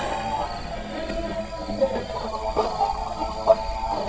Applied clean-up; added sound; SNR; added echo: neural mask model DeepFilterNet 3.